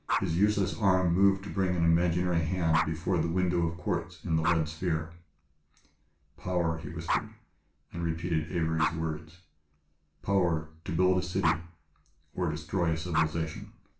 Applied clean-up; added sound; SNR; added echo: none; Dog; 10 dB; reverberation time 0.3 s.